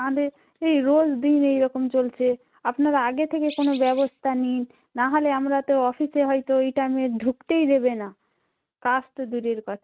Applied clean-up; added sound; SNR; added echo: neural mask model RNNoise.